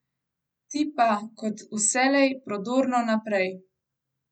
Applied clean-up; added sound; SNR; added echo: none; none; none; none.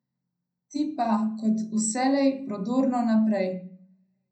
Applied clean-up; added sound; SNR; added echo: none; none; none; reverberation time 0.5 s.